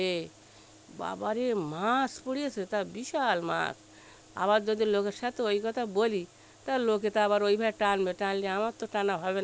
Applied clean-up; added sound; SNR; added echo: none; none; none; none.